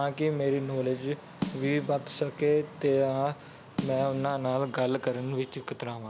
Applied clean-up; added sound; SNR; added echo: none; Snare drum; 12 dB; none.